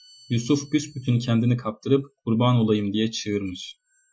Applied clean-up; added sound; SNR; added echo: classical method Wiener filter.